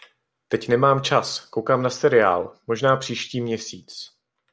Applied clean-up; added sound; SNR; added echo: none; none; none; none.